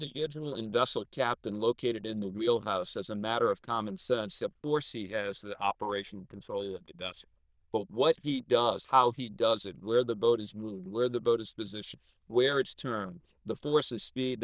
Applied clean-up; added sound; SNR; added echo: neural diffusion model UNIVERSE++.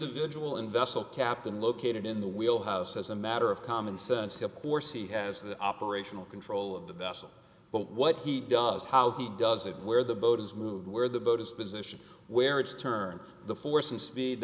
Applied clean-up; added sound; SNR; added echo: none; none; none; none.